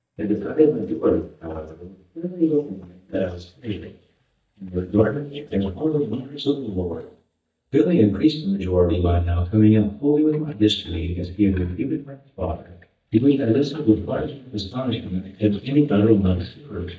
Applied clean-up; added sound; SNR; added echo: neural mask model DeepFilterNet 3.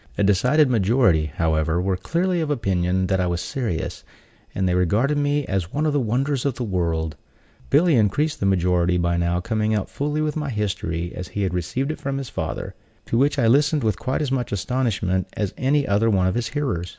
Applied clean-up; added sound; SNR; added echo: none; none; none; none.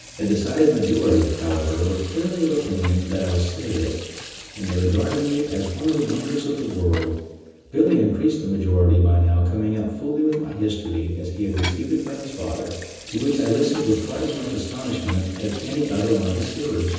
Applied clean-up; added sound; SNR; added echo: none; Sink (filling or washing) / Water tap, faucet; 17 dB; reverberation time 1.1 s.